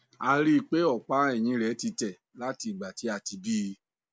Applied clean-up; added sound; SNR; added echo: none; none; none; none.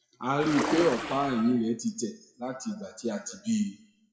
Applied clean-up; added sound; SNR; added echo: classical method WPE with log-MMSE.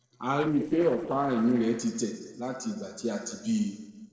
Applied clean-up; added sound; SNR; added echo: neural separator model SepFormer DNS4.